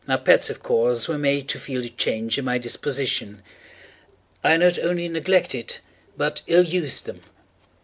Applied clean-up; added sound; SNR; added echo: none; none; none; none.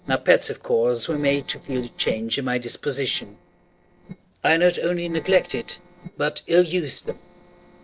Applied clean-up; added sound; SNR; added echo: neural separator model SepFormer DNS4.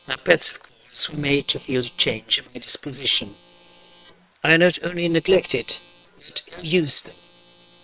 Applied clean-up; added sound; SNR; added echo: neural separator model SepFormer WHAM!.